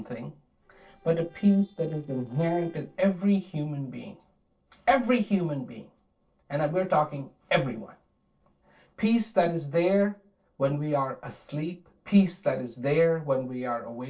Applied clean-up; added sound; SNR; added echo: neural separator model SepFormer DNS4.